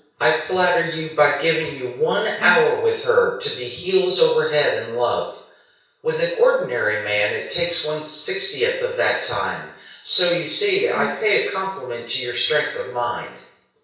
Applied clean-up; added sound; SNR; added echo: none; Bowed string instrument; 18 dB; reverberation time 0.6 s.